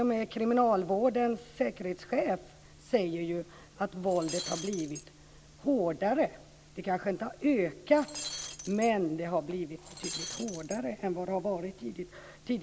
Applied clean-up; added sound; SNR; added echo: none; Shatter; 10 dB; none.